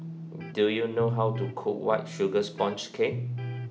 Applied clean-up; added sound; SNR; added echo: none; Electric guitar; 7 dB; none.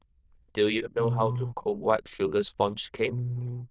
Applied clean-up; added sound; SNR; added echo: neural diffusion model UNIVERSE++.